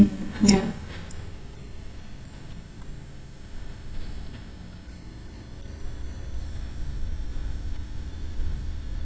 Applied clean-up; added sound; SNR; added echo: neural mask model DeepFilterNet 3.